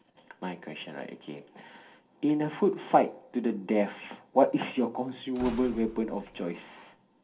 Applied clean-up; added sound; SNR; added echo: none; Slam / Wood; 18 dB; reverberation time 0.3 s.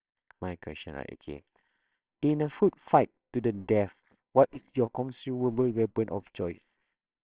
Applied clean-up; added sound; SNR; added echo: neural separator model SepFormer WHAMR!.